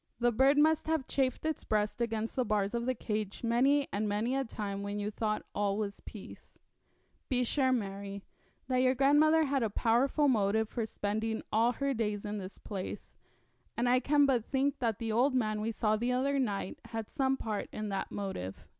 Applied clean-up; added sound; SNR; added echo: none; none; none; none.